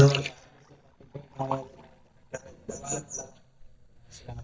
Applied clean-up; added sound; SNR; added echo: neural mask model DeepFilterNet 3.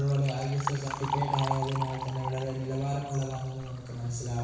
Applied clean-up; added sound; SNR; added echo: none; Liquid; 7 dB; reverberation time 1.1 s.